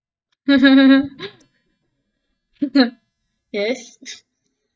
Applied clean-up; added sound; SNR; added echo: neural mask model DeepFilterNet 3.